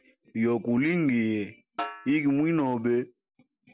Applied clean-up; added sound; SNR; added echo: none; Snare drum; 15 dB; none.